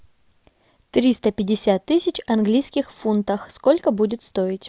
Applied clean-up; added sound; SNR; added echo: none; none; none; none.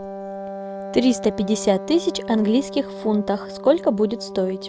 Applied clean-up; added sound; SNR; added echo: none; Wind instrument, woodwind instrument; 11 dB; none.